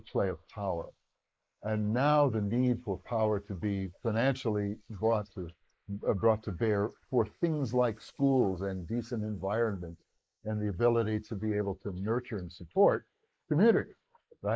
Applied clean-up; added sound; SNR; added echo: neural mask model Resemble Enhance denoiser.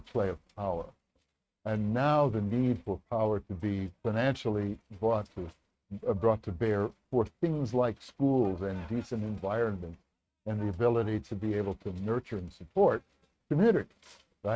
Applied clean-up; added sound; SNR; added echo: neural mask model RNNoise.